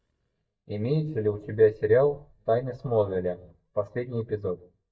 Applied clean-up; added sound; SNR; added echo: neural mask model DeepFilterNet 3.